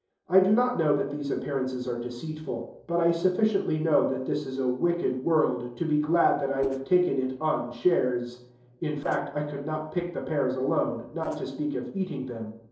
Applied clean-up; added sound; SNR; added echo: neural separator model SepFormer DNS4.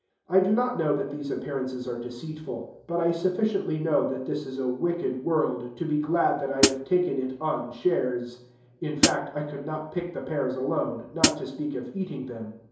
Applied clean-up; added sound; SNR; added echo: none; Hi-hat; -4 dB; reverberation time 2.8 s.